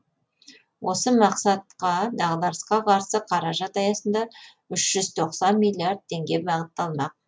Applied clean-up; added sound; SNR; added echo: none; none; none; none.